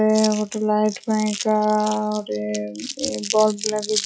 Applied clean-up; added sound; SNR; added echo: classical method log-MMSE.